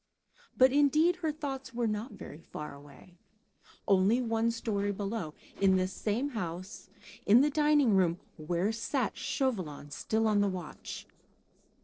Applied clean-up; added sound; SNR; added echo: neural separator model SepFormer DNS4.